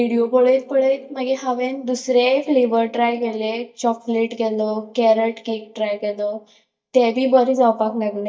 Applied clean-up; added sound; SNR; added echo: neural mask model DeepFilterNet 3.